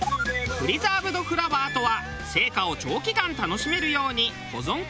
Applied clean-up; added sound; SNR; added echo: none; Squeak; 11 dB; none.